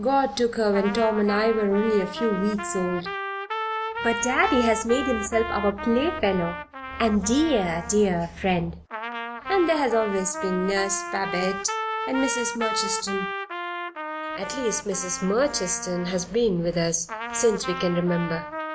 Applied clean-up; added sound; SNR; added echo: none; Trumpet; 8 dB; none.